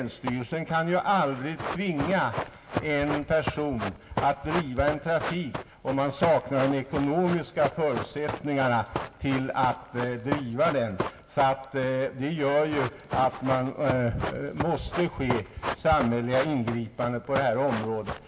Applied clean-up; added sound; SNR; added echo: none; Run; 8 dB; reverberation time 0.7 s.